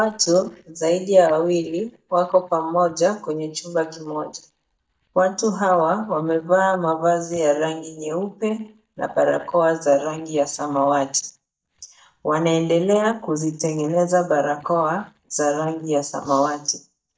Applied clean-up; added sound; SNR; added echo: neural mask model DeepFilterNet 3.